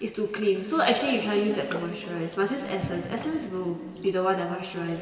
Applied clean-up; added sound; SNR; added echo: none; Raindrop; 20 dB; reverberation time 2.5 s.